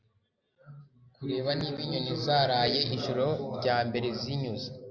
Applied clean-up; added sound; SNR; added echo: none; none; none; none.